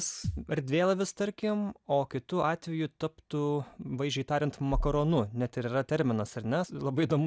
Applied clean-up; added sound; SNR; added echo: none; Thump, thud; 10 dB; none.